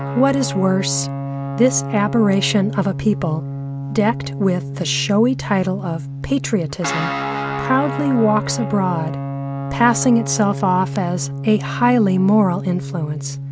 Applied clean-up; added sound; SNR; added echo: none; Guitar; 6 dB; none.